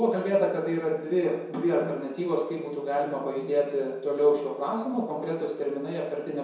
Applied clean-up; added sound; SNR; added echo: none; none; none; reverberation time 0.7 s.